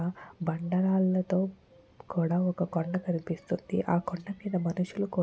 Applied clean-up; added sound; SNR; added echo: none; none; none; none.